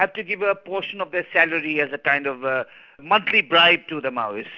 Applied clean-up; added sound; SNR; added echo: none; none; none; none.